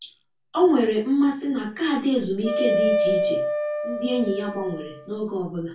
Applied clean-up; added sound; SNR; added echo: none; Wind instrument, woodwind instrument; 1 dB; reverberation time 0.3 s.